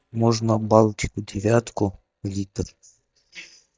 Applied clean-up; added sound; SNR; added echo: neural mask model DeepFilterNet 3.